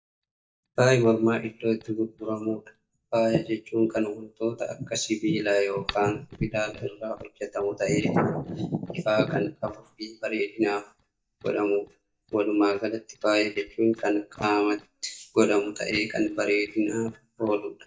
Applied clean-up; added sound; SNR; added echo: neural mask model DeepFilterNet 3.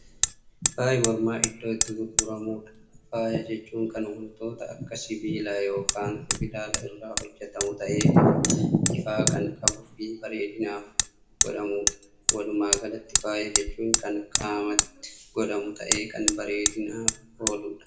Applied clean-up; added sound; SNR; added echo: none; Hammer; 2 dB; reverberation time 0.6 s.